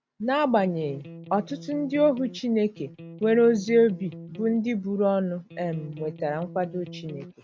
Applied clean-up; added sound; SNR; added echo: none; Electric guitar; 16 dB; none.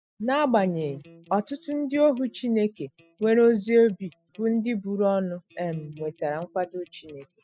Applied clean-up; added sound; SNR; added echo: classical method spectral subtraction.